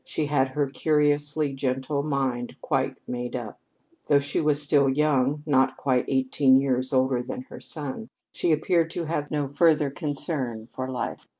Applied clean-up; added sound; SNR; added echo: none; none; none; none.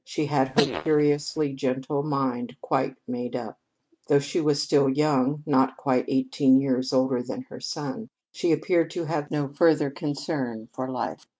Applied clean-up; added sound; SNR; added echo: neural mask model RNNoise.